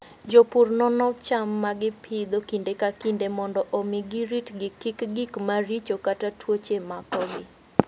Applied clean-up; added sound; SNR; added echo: none; none; none; none.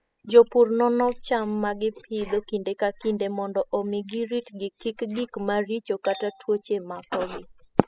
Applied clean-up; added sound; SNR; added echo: classical method spectral subtraction.